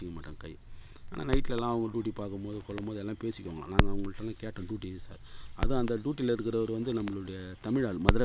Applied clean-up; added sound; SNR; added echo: none; Crackle; -1 dB; none.